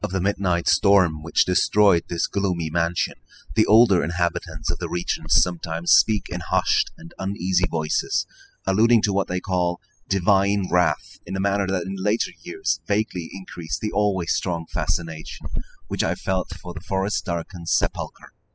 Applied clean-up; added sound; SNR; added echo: classical method spectral subtraction.